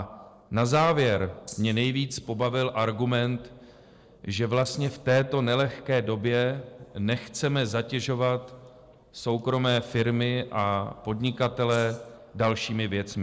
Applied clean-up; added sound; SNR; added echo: neural separator model SepFormer DNS4.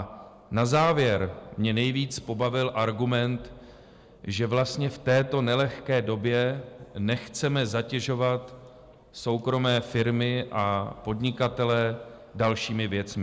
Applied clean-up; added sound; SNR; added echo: none; none; none; none.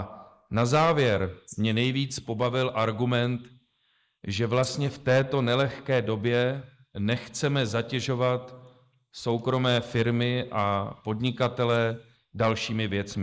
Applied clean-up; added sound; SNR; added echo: neural mask model Resemble Enhance denoiser.